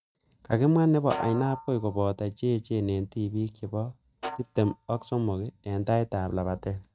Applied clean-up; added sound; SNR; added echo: neural mask model RNNoise.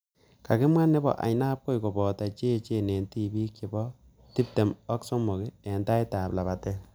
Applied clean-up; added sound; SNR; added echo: none; none; none; none.